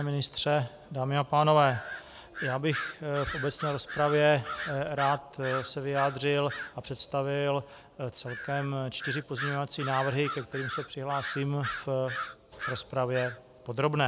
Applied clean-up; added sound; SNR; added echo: none; Bird vocalization, bird call, bird song; 10 dB; none.